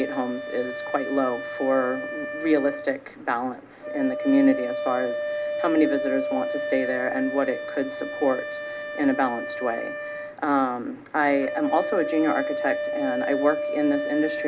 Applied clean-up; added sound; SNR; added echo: none; Wind instrument, woodwind instrument; 5 dB; none.